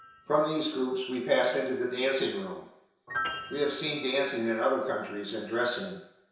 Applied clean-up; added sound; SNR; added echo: none; Piano; 15 dB; reverberation time 0.7 s.